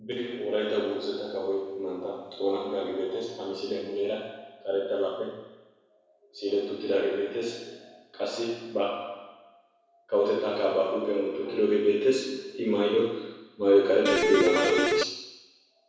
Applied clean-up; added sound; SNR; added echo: none; Electric guitar; -4 dB; reverberation time 1.0 s.